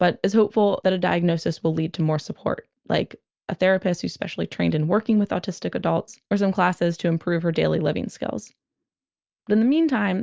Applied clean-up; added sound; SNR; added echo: none; none; none; none.